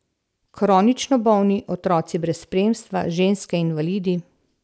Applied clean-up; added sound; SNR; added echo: none; none; none; none.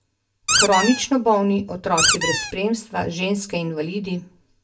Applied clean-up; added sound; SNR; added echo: none; Squeak; -2 dB; reverberation time 0.2 s.